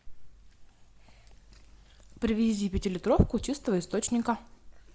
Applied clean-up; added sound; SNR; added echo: none; none; none; none.